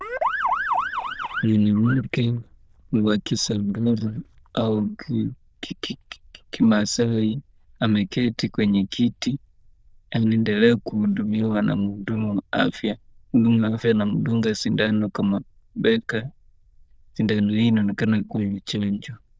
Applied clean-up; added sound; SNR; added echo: neural diffusion model UNIVERSE++.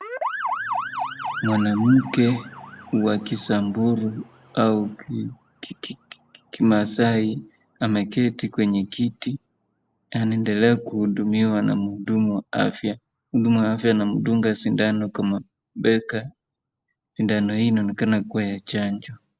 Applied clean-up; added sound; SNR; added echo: none; Motor vehicle (road) / Siren; 15 dB; none.